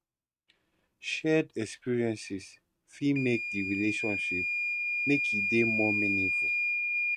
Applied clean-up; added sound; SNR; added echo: neural mask model RNNoise.